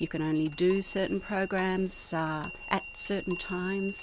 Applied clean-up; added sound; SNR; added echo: none; Clock; 7 dB; none.